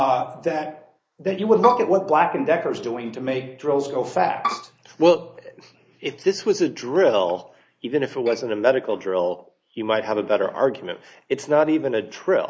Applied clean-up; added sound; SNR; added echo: neural mask model Resemble Enhance denoiser.